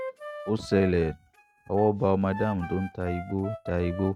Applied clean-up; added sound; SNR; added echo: neural mask model RNNoise.